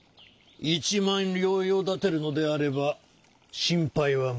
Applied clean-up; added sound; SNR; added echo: none; none; none; none.